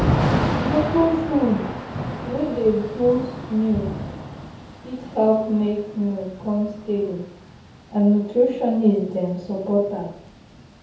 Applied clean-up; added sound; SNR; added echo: none; Thunder / Rain; 6 dB; reverberation time 0.7 s.